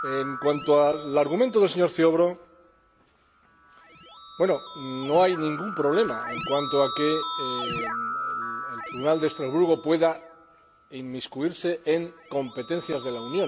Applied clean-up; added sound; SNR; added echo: none; Keyboard (musical); 10 dB; none.